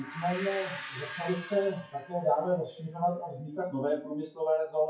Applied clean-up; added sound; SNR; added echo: classical method WPE with log-MMSE.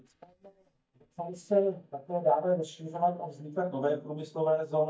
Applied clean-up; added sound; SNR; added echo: neural mask model DeepFilterNet 3.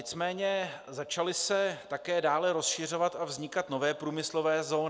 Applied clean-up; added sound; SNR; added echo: none; none; none; none.